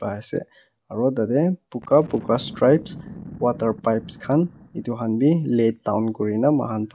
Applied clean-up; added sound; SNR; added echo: none; Boom; 20 dB; none.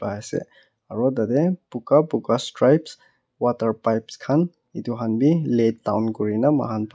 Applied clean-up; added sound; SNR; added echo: none; none; none; none.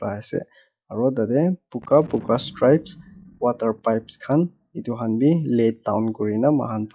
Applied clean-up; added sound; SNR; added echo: classical method log-MMSE.